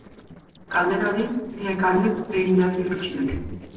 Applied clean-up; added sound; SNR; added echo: neural separator model SepFormer DNS4.